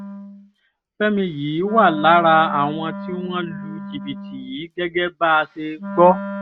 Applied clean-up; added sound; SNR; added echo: neural mask model RNNoise.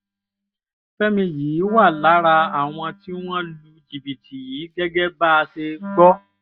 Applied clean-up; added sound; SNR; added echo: neural mask model DeepFilterNet 3.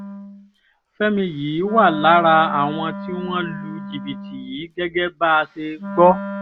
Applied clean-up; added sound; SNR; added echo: none; Wind instrument, woodwind instrument; 11 dB; none.